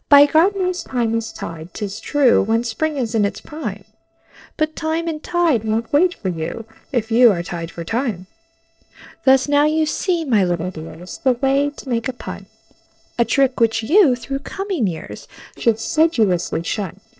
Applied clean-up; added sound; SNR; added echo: neural separator model SepFormer DNS4.